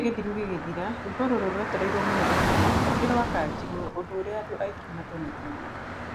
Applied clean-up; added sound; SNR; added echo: none; Traffic noise, roadway noise / Car; -1 dB; none.